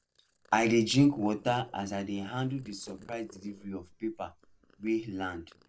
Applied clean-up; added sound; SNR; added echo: neural separator model SepFormer DNS4.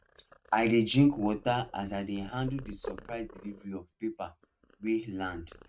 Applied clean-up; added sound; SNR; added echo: neural mask model RNNoise.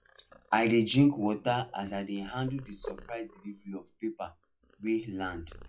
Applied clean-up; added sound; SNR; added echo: classical method log-MMSE.